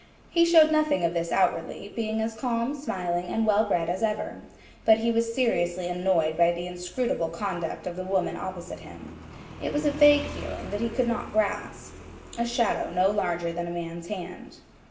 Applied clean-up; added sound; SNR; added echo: none; Motorcycle; 19 dB; reverberation time 0.8 s.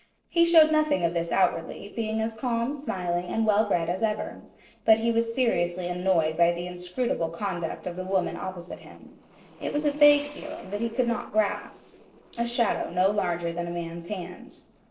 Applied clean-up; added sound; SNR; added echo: neural separator model SepFormer DNS4.